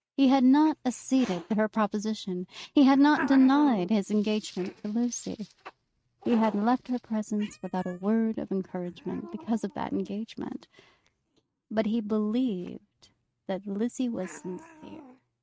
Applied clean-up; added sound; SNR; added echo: neural mask model RNNoise.